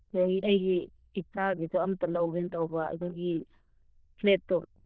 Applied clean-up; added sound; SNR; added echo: neural diffusion model UNIVERSE++.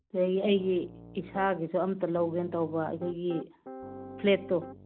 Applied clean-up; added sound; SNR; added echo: none; Piano; 16 dB; none.